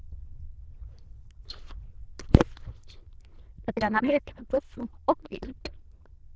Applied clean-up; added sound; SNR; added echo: neural diffusion model UNIVERSE++.